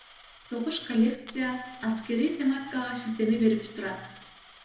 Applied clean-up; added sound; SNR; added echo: none; Coin (dropping); 19 dB; reverberation time 0.9 s.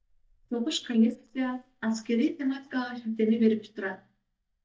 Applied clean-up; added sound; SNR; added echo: neural mask model DeepFilterNet 3.